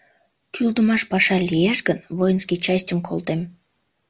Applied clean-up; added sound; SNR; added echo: none; none; none; none.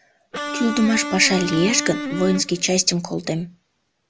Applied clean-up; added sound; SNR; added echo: none; Electric guitar; 7 dB; none.